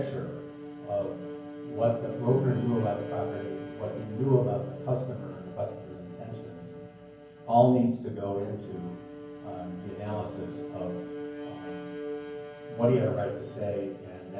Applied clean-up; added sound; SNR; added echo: none; Bowed string instrument; 11 dB; reverberation time 0.9 s.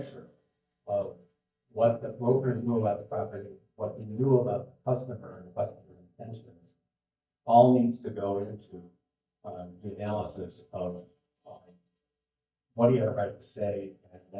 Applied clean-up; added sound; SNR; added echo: neural mask model DeepFilterNet 3.